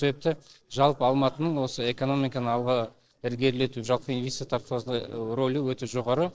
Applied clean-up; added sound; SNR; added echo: neural separator model SepFormer DNS4.